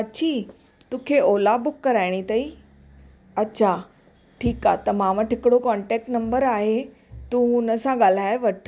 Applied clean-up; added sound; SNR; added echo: none; none; none; none.